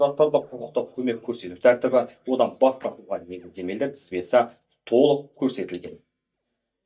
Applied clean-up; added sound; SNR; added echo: neural mask model DeepFilterNet 3.